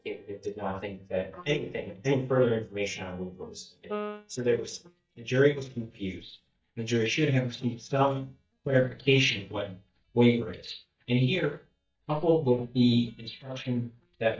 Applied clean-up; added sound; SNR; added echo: neural mask model DeepFilterNet 3.